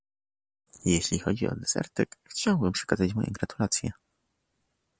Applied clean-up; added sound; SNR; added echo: none; none; none; none.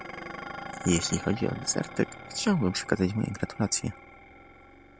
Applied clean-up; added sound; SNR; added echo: none; Dishes, pots, and pans; 13 dB; none.